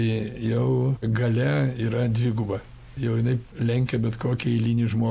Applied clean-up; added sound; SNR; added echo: none; none; none; none.